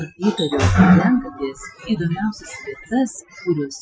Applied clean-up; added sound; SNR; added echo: classical method Wiener filter.